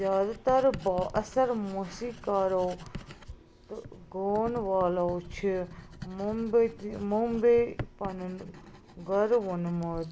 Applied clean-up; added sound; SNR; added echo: none; Writing; 15 dB; none.